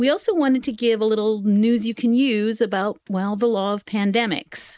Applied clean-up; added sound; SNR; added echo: neural mask model Resemble Enhance denoiser.